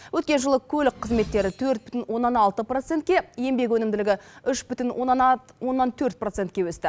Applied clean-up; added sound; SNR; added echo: none; none; none; none.